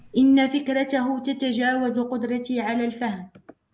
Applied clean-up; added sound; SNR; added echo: none; none; none; none.